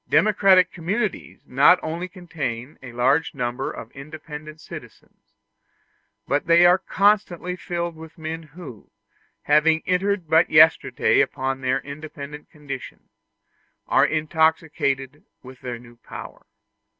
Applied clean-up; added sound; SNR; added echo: none; none; none; none.